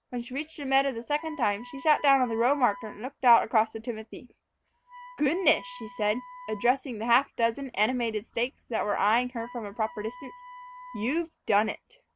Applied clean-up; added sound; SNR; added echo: none; Wind instrument, woodwind instrument; 20 dB; none.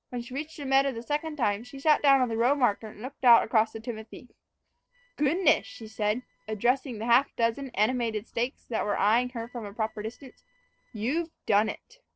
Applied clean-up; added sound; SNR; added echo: neural separator model SepFormer DNS4.